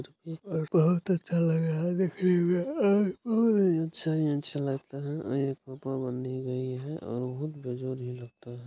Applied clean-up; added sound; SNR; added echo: none; none; none; none.